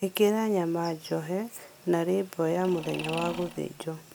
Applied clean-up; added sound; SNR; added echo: none; Mechanisms; 12 dB; none.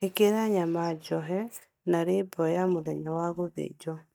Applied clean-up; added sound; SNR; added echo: neural mask model DeepFilterNet 3.